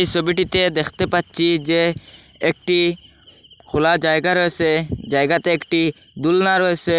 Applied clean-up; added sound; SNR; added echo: none; none; none; none.